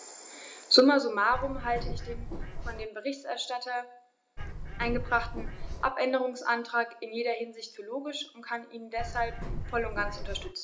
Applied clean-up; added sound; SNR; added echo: none; Bird; 4 dB; reverberation time 0.4 s.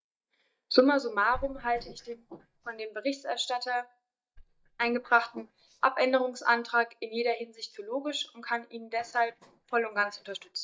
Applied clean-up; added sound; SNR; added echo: neural mask model DeepFilterNet 3.